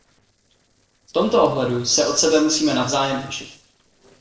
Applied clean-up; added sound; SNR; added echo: neural separator model SepFormer DNS4.